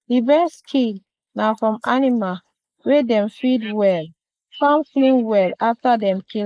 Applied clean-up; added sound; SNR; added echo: neural mask model Resemble Enhance denoiser.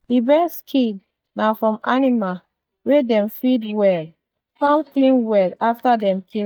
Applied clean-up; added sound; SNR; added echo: neural mask model DeepFilterNet 3.